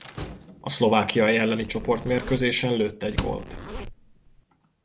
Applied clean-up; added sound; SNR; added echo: none; Zipper (clothing) + Slam; 11 dB; none.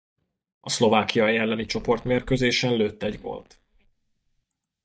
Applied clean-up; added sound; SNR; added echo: neural mask model DeepFilterNet 3.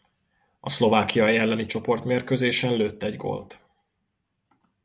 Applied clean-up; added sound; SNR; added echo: none; none; none; none.